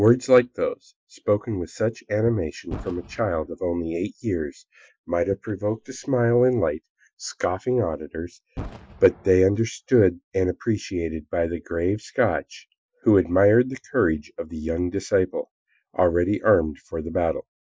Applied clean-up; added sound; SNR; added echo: classical method Wiener filter.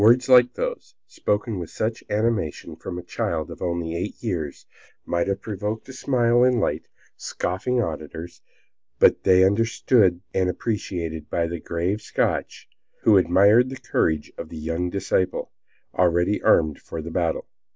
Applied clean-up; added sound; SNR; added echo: none; none; none; none.